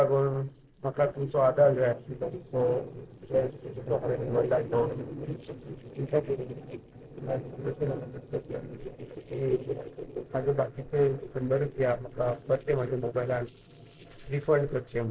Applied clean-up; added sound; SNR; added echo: neural separator model SepFormer DNS4.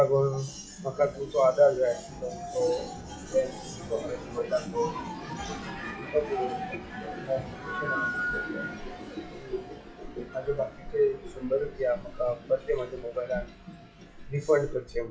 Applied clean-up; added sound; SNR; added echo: classical method WPE with log-MMSE.